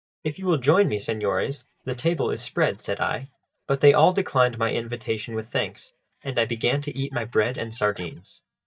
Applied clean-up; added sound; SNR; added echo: neural mask model DeepFilterNet 3.